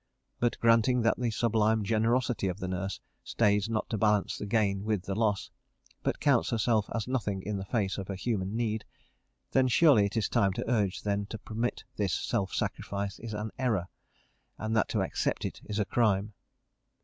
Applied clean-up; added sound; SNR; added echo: none; none; none; none.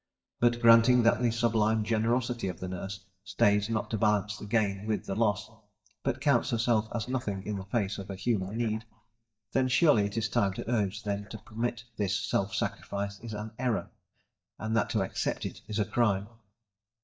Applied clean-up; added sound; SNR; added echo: neural mask model DeepFilterNet 3.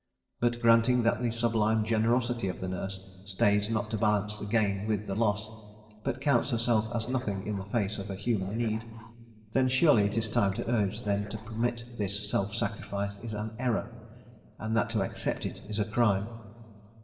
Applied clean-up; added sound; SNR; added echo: neural separator model SepFormer DNS4.